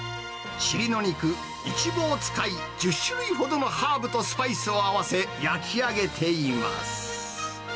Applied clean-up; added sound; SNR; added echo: none; none; none; none.